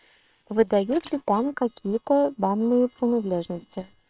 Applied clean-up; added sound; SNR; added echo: neural separator model SepFormer WHAM!.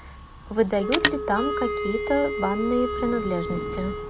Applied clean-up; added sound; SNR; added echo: none; Wind instrument, woodwind instrument + Telephone; 3 dB; none.